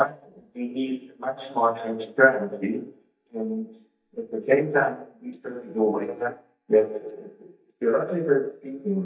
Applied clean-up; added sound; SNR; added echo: neural mask model DeepFilterNet 3.